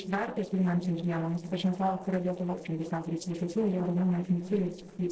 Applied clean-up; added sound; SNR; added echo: neural separator model SepFormer DNS4.